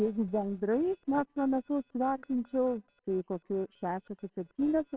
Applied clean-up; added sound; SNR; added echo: neural separator model SepFormer WHAMR!.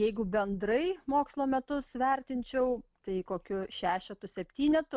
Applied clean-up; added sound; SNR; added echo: none; none; none; none.